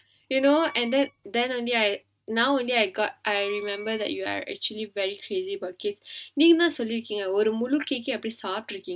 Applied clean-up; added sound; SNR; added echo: neural mask model RNNoise.